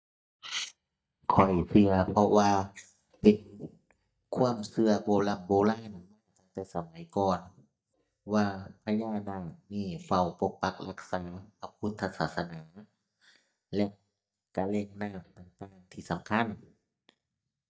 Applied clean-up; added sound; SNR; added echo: neural mask model DeepFilterNet 3.